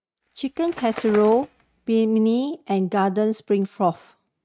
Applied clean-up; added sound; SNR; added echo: neural mask model RNNoise.